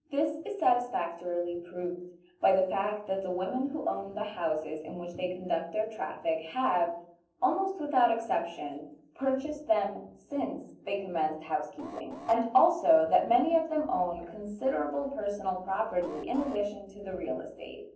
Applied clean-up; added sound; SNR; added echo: neural separator model SepFormer DNS4.